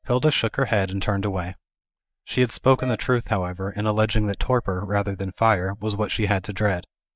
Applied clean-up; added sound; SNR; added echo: neural mask model DeepFilterNet 3.